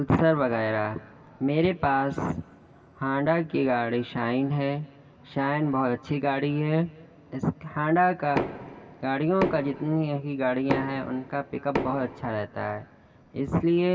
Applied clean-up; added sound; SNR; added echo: none; Knock; 7 dB; reverberation time 2.7 s.